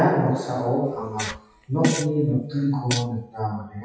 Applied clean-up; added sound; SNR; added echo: classical method WPE with log-MMSE.